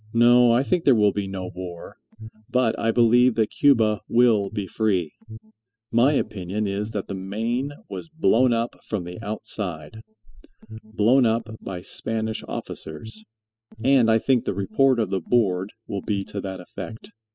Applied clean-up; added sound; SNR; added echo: classical method spectral subtraction.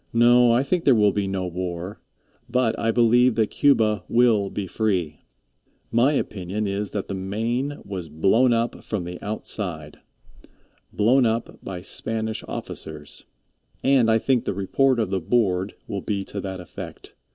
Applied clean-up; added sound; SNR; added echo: none; none; none; none.